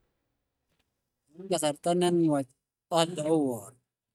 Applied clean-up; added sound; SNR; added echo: neural mask model DeepFilterNet 3.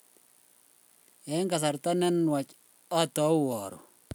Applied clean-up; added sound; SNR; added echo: none; none; none; none.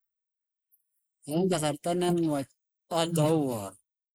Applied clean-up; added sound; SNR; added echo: neural mask model Resemble Enhance denoiser.